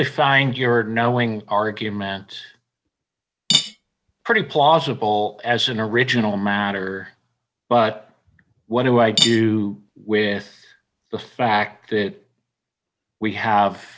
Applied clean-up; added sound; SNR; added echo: none; Cutlery, silverware / Dishes, pots, and pans; 5 dB; none.